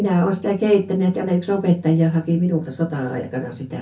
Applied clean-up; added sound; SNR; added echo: none; none; none; reverberation time 0.3 s.